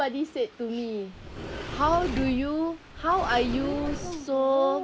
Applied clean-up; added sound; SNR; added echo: none; Sliding door; 8 dB; none.